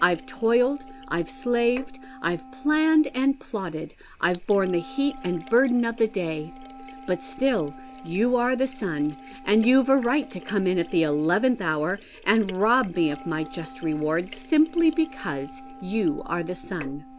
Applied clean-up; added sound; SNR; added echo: none; Wind instrument, woodwind instrument + Sink (filling or washing); 18 dB; none.